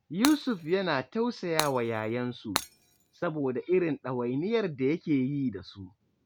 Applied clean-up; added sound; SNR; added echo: none; Shatter; 8 dB; none.